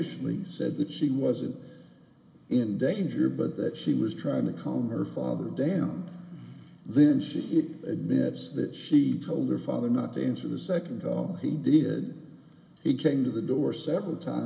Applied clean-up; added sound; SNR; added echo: none; none; none; none.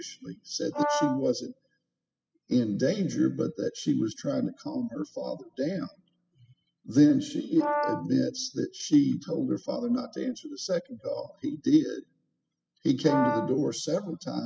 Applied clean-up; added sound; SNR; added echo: classical method spectral subtraction.